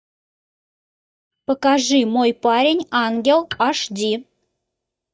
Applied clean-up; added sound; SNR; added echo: neural mask model DeepFilterNet 3.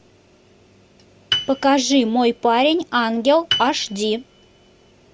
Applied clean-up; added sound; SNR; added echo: none; Piano; 9 dB; none.